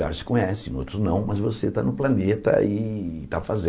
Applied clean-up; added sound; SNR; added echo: none; none; none; none.